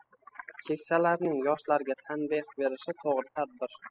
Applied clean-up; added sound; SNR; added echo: classical method spectral subtraction.